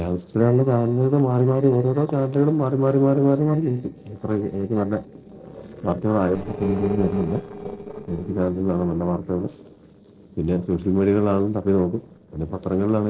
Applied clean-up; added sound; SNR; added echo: neural separator model SepFormer DNS4.